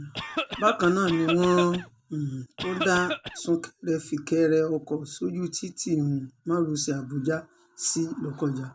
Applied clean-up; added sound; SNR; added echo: none; Cough; 6 dB; none.